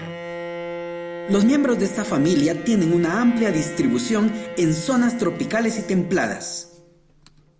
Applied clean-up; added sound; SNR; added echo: none; Bowed string instrument; 12 dB; none.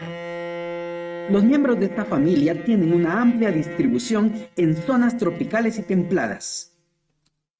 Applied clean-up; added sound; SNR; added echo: neural mask model RNNoise.